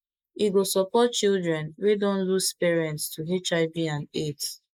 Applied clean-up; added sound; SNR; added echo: neural mask model Resemble Enhance denoiser.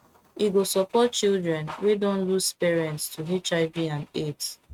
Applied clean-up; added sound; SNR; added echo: neural mask model RNNoise.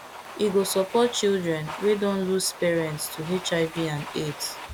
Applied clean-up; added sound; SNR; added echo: none; Domestic sounds, home sounds; 14 dB; none.